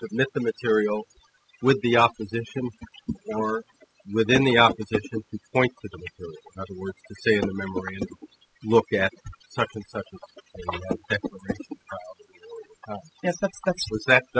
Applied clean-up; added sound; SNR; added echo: classical method spectral subtraction.